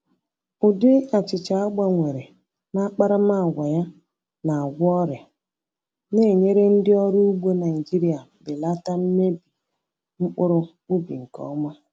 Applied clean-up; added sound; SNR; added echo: none; none; none; none.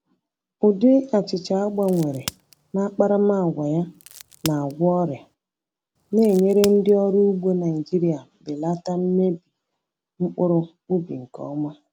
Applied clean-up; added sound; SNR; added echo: none; Crack; 18 dB; none.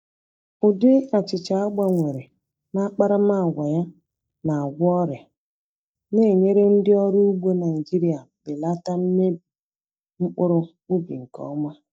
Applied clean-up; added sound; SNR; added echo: neural mask model DeepFilterNet 3.